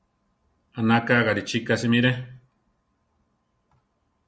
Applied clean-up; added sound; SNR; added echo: none; none; none; none.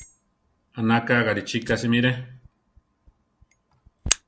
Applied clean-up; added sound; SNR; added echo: none; Fire; 10 dB; none.